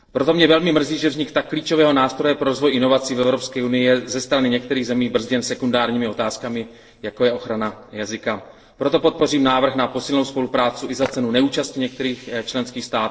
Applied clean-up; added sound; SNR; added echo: neural separator model SepFormer DNS4.